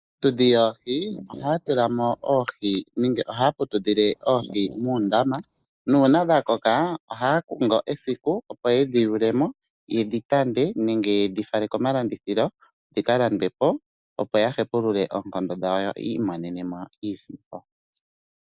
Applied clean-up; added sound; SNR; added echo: neural mask model Resemble Enhance denoiser.